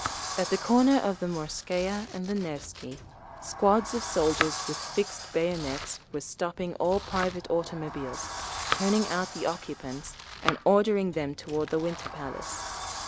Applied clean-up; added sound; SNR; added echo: none; Domestic sounds, home sounds + Sliding door; 8 dB; none.